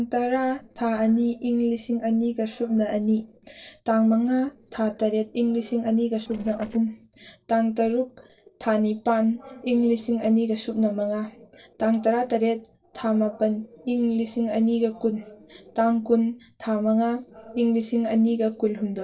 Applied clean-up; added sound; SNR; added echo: neural separator model SepFormer DNS4.